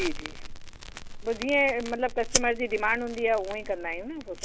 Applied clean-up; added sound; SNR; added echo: none; Crackle + Fire; 4 dB; none.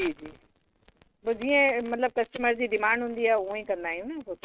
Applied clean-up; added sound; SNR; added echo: neural mask model RNNoise.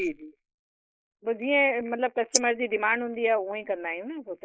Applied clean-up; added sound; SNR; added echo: neural mask model Resemble Enhance denoiser.